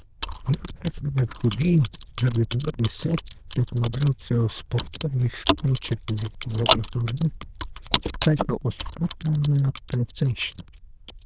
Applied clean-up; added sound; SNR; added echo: neural diffusion model UNIVERSE++.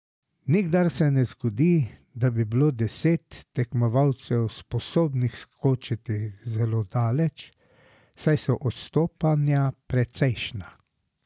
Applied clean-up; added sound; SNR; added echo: none; none; none; none.